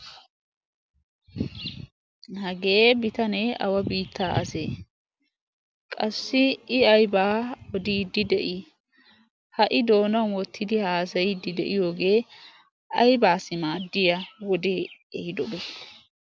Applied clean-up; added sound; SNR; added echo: none; none; none; none.